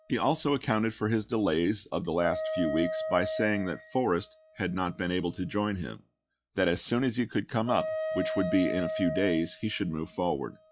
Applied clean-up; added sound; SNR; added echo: classical method log-MMSE.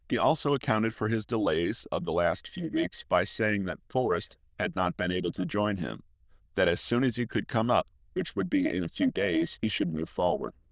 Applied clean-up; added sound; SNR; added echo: neural diffusion model UNIVERSE++.